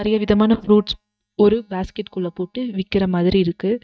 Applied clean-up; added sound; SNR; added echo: neural mask model DeepFilterNet 3.